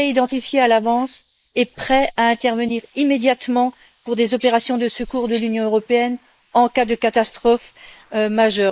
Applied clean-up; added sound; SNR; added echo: neural mask model Resemble Enhance denoiser.